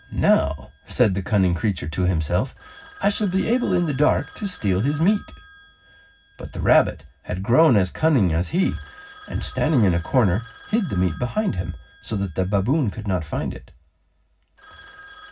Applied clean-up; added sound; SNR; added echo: none; Telephone; 19 dB; reverberation time 0.4 s.